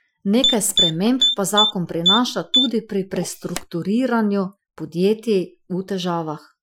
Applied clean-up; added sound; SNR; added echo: classical method Wiener filter.